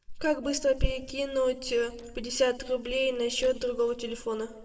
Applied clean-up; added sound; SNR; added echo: neural separator model SepFormer DNS4.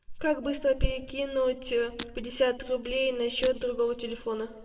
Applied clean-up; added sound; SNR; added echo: none; Shatter; 15 dB; reverberation time 1.5 s.